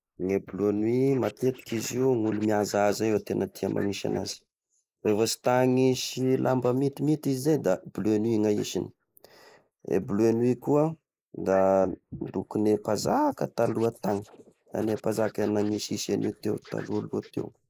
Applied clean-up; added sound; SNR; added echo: neural mask model Resemble Enhance denoiser.